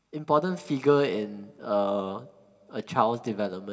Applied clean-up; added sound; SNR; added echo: none; none; none; reverberation time 0.3 s.